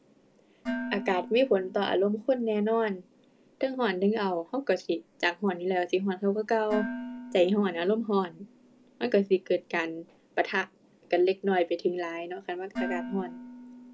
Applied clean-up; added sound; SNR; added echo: none; Dishes, pots, and pans; 13 dB; none.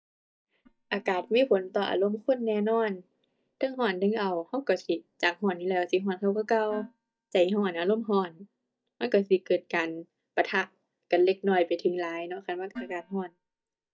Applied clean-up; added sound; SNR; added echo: neural mask model DeepFilterNet 3.